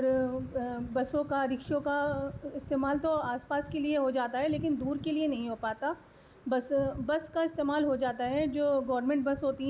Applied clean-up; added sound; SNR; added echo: none; none; none; none.